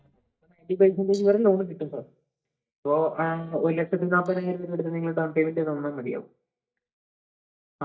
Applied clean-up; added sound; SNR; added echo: neural mask model DeepFilterNet 3.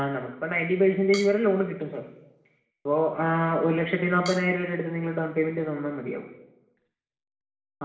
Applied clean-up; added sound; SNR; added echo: none; Drum kit; 18 dB; reverberation time 0.9 s.